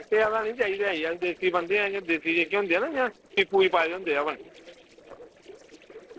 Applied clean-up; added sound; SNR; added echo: neural separator model SepFormer DNS4.